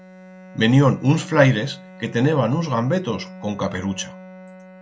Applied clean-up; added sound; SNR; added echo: none; Bowed string instrument; 19 dB; none.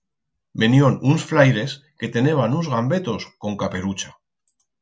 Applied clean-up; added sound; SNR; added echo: none; none; none; none.